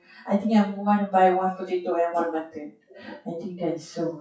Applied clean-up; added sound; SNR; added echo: classical method WPE with log-MMSE.